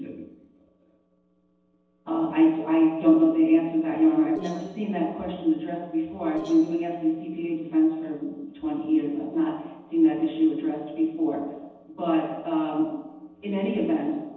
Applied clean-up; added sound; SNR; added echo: neural separator model SepFormer DNS4.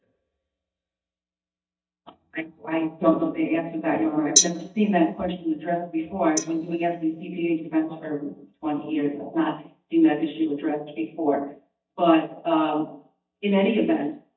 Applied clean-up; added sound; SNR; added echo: neural mask model DeepFilterNet 3.